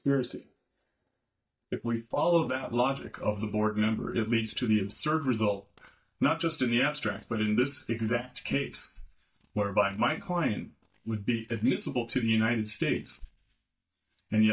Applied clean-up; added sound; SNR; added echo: neural mask model DeepFilterNet 3.